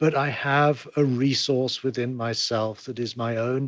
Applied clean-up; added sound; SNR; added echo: none; none; none; none.